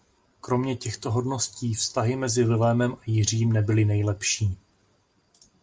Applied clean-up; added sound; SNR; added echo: none; none; none; none.